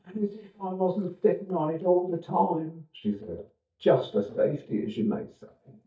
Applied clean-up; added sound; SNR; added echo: neural mask model DeepFilterNet 3.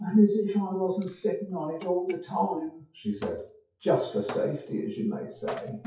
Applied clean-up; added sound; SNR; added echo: classical method WPE with log-MMSE.